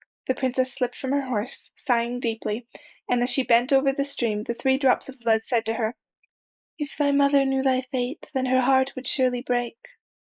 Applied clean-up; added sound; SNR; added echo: neural mask model Resemble Enhance denoiser.